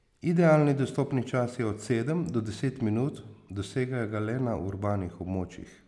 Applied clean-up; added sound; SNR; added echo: none; none; none; none.